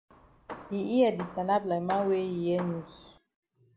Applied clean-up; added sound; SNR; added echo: none; Hammer; 15 dB; none.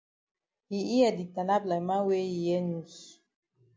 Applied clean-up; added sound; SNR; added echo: none; none; none; none.